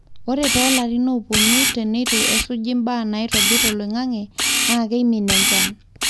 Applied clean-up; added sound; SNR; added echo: none; Camera; -1 dB; none.